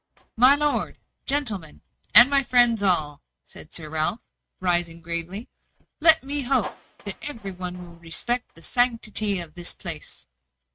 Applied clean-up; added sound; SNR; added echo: neural mask model RNNoise.